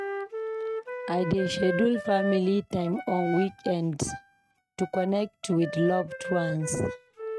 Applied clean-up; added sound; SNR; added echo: neural mask model RNNoise.